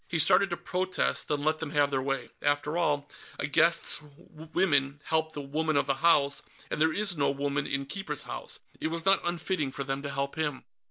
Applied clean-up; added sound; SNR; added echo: none; none; none; none.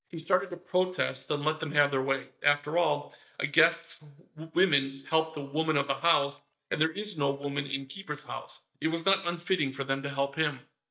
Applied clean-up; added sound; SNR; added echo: neural mask model DeepFilterNet 3.